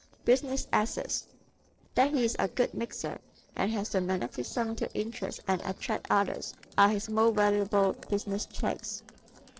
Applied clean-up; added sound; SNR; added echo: neural separator model SepFormer DNS4.